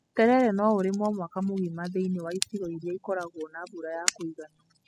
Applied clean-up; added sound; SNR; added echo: classical method spectral subtraction.